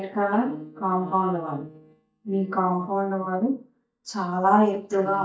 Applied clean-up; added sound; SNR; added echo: neural mask model DeepFilterNet 3.